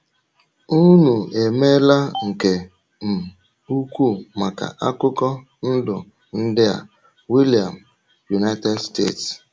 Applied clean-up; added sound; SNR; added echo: none; none; none; none.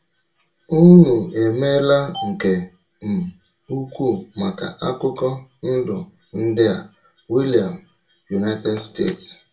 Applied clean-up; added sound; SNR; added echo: none; none; none; reverberation time 0.2 s.